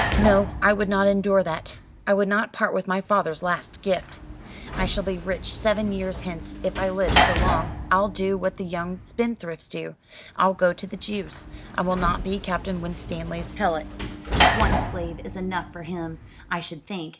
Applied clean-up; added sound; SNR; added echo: none; Sliding door / Slam; 4 dB; none.